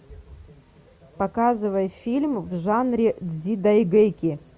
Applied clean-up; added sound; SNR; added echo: none; none; none; none.